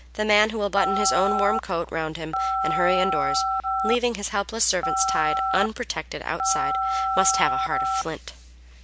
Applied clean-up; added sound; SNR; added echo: none; Telephone; 0 dB; none.